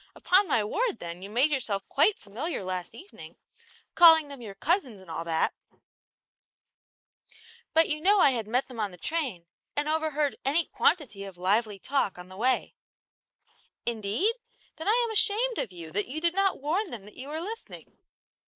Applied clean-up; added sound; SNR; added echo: neural mask model Resemble Enhance denoiser.